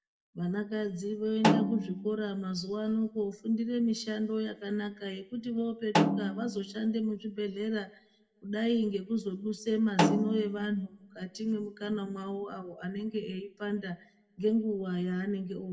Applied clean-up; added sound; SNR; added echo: none; Snare drum; 0 dB; reverberation time 0.6 s.